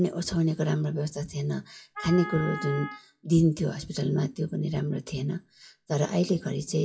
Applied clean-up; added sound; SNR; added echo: classical method WPE with log-MMSE.